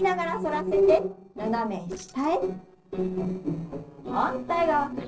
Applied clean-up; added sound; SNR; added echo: neural separator model SepFormer DNS4.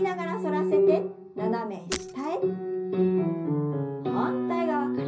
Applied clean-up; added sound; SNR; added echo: none; Shatter; 13 dB; reverberation time 0.5 s.